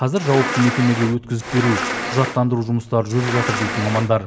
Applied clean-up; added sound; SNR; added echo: none; Insect; 5 dB; reverberation time 1.9 s.